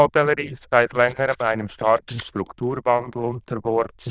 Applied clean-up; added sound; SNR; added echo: neural diffusion model UNIVERSE++.